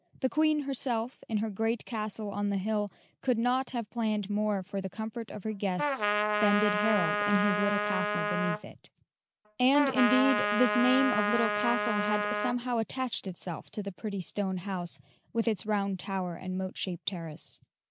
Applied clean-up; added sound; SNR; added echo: none; Trumpet; 0 dB; none.